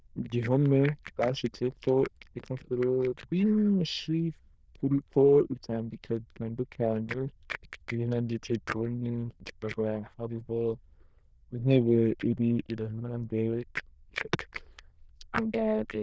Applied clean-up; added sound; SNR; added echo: neural diffusion model UNIVERSE++.